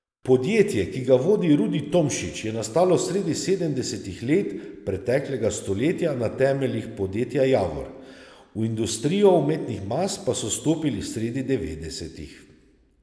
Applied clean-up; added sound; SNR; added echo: none; none; none; none.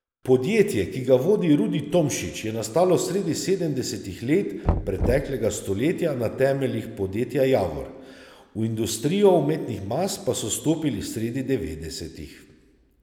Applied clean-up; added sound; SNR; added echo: none; Knock; 7 dB; none.